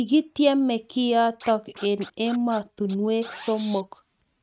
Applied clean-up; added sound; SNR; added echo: neural mask model RNNoise.